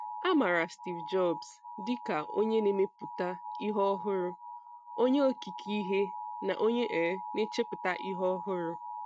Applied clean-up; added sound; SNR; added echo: neural mask model RNNoise.